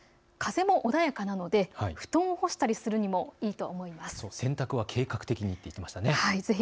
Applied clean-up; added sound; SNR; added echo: none; none; none; none.